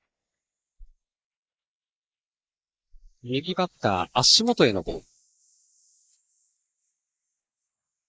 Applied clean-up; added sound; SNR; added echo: neural mask model Resemble Enhance denoiser.